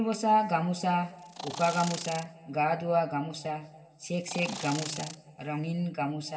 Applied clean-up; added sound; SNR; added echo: none; Insect; 10 dB; reverberation time 2.3 s.